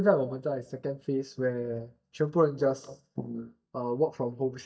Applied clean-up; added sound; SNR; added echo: neural mask model DeepFilterNet 3.